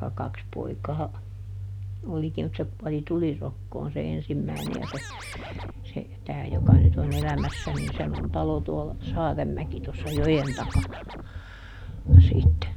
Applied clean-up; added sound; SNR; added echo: none; Scratching (performance technique); 15 dB; none.